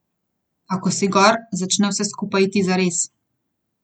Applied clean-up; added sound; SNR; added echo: none; none; none; none.